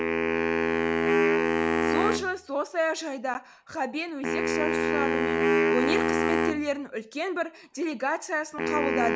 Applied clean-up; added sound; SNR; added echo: none; Wind instrument, woodwind instrument; -5 dB; none.